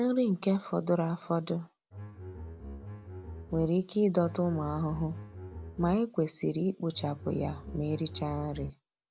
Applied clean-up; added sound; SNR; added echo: none; Bowed string instrument; 11 dB; none.